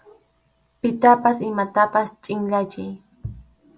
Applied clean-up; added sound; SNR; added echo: none; none; none; none.